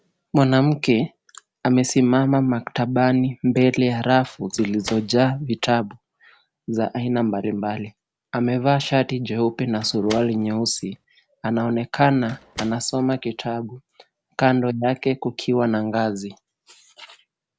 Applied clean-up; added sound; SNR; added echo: none; Slam; 19 dB; none.